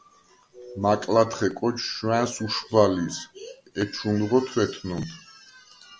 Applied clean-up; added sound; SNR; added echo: none; none; none; none.